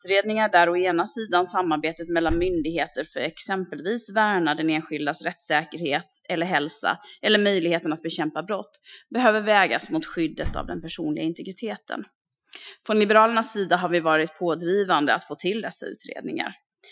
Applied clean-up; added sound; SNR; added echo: classical method Wiener filter.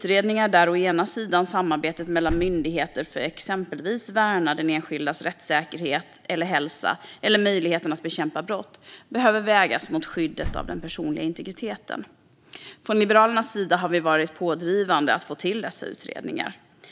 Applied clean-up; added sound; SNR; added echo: none; Slam; 13 dB; none.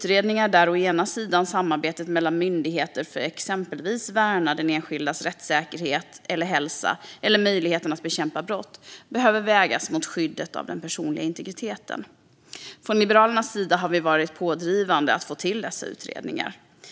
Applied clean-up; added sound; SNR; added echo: none; none; none; none.